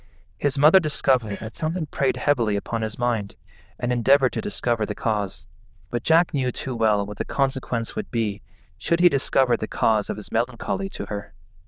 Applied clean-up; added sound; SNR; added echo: neural diffusion model UNIVERSE++.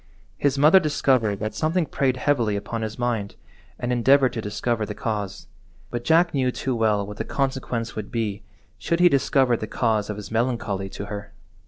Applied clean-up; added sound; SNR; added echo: neural separator model SepFormer DNS4.